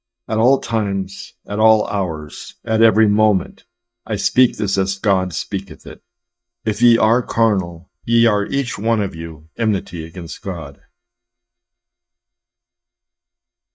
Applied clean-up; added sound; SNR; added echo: neural mask model DeepFilterNet 3.